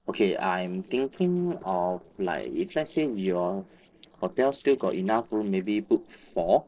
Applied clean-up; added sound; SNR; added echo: neural separator model SepFormer DNS4.